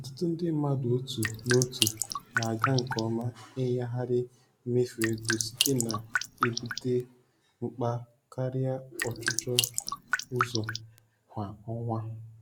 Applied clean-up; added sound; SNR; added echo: none; Drip; 1 dB; none.